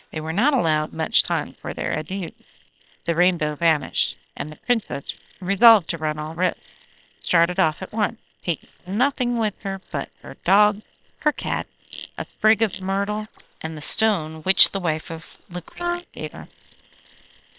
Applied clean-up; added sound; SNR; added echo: neural separator model SepFormer WHAM!.